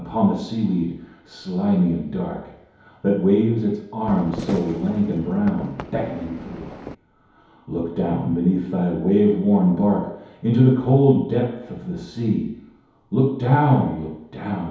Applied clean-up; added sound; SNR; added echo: none; Fireworks; 13 dB; reverberation time 2.2 s.